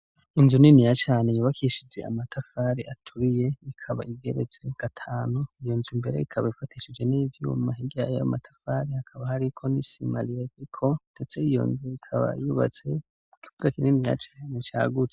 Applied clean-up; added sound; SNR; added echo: none; none; none; none.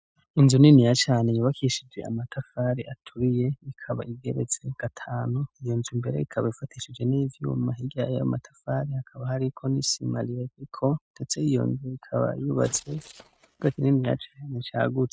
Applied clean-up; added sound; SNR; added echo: neural mask model RNNoise.